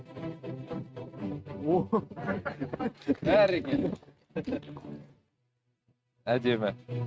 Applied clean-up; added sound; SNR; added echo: neural mask model RNNoise.